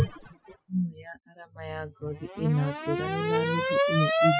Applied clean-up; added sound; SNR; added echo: classical method Wiener filter.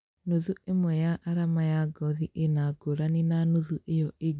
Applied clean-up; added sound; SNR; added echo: none; none; none; none.